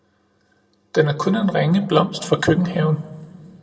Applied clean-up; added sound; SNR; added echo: none; none; none; reverberation time 1.3 s.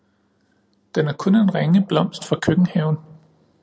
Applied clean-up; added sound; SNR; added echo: none; none; none; none.